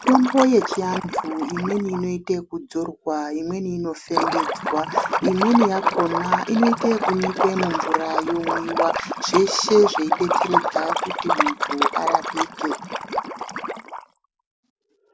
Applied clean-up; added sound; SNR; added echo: none; Liquid; 2 dB; none.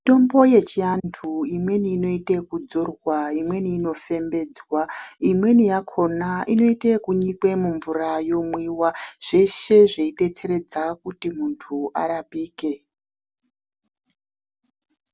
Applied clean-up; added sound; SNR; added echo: none; none; none; none.